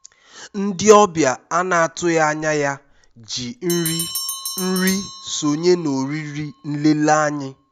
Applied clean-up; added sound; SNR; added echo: none; Bell; 14 dB; none.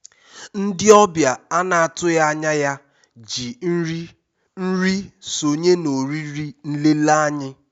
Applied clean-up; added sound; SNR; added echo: none; none; none; none.